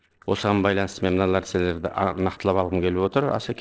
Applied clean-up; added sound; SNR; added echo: neural separator model SepFormer DNS4.